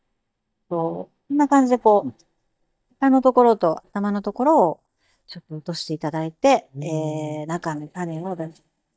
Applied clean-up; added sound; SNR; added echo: neural mask model DeepFilterNet 3.